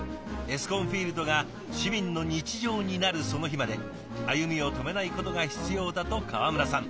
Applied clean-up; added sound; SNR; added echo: none; none; none; none.